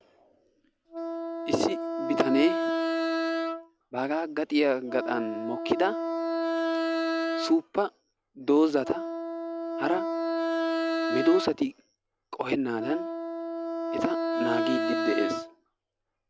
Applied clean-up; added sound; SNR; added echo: none; Wind instrument, woodwind instrument; 1 dB; none.